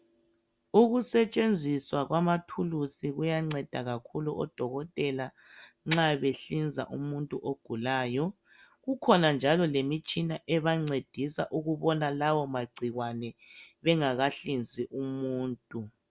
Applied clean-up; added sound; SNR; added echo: none; none; none; none.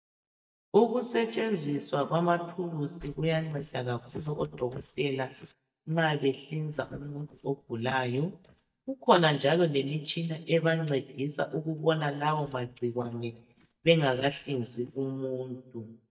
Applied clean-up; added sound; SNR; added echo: neural mask model DeepFilterNet 3.